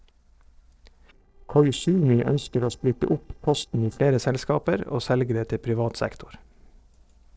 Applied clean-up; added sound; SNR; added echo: neural separator model SepFormer DNS4.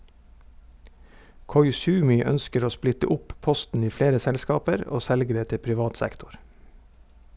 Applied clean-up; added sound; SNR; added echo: none; none; none; none.